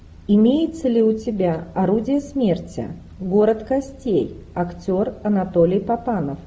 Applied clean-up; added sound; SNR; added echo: none; none; none; none.